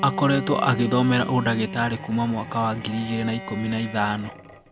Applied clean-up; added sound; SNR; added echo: none; Bowed string instrument; 11 dB; none.